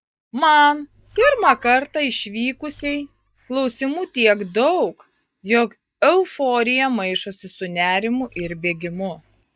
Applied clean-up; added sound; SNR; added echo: neural mask model DeepFilterNet 3.